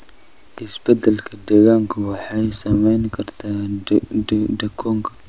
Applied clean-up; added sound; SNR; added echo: none; none; none; none.